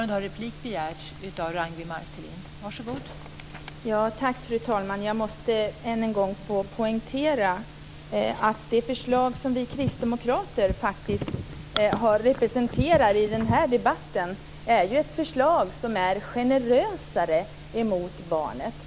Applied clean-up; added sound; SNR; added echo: none; none; none; none.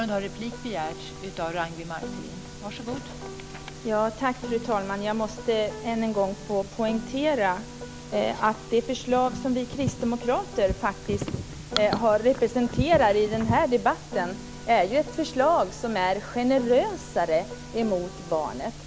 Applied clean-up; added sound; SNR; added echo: none; Piano; 16 dB; none.